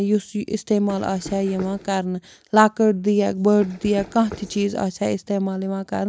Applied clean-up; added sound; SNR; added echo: none; Run; 17 dB; none.